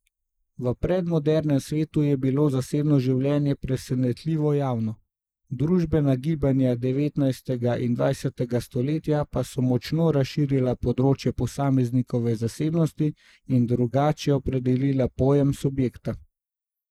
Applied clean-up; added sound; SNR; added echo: neural mask model Resemble Enhance denoiser.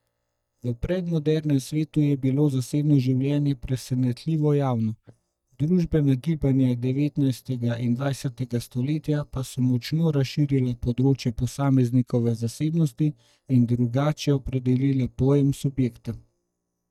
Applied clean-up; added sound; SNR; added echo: neural mask model DeepFilterNet 3.